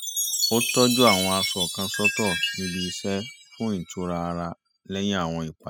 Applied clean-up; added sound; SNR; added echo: classical method spectral subtraction.